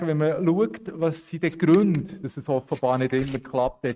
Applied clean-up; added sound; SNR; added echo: neural mask model RNNoise.